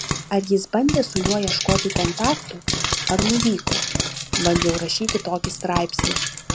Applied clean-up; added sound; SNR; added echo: none; Frying (food); 1 dB; none.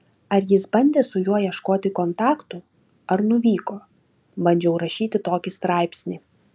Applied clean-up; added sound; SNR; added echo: none; none; none; none.